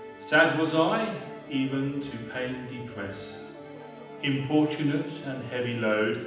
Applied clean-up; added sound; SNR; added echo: none; Musical instrument; 15 dB; reverberation time 0.9 s.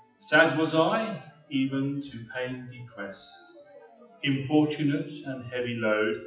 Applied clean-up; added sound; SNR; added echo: classical method WPE with log-MMSE.